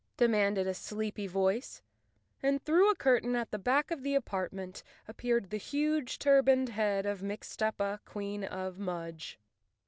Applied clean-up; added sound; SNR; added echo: none; none; none; none.